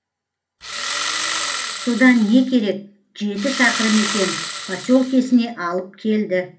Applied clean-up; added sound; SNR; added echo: none; Engine starting; 7 dB; reverberation time 0.3 s.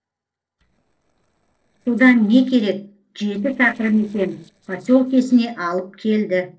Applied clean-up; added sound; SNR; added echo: neural separator model SepFormer DNS4.